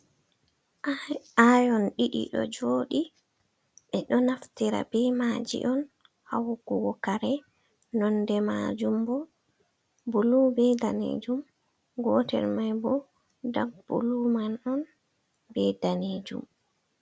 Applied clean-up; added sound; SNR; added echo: none; none; none; none.